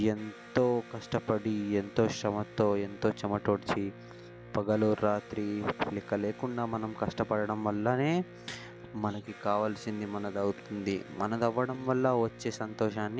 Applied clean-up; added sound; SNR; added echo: none; Electric guitar; 17 dB; none.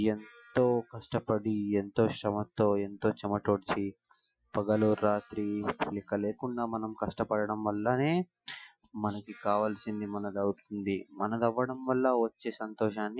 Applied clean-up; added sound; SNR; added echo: classical method Wiener filter.